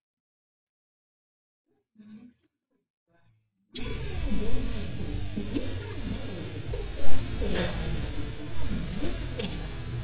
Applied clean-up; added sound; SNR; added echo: neural mask model DeepFilterNet 3.